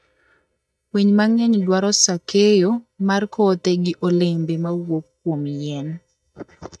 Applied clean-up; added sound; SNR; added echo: neural mask model DeepFilterNet 3.